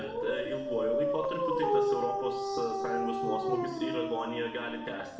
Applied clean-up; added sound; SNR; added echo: none; Dog; -3 dB; reverberation time 0.8 s.